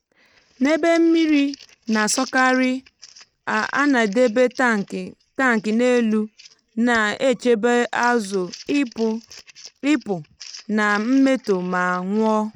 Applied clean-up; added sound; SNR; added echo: neural mask model RNNoise.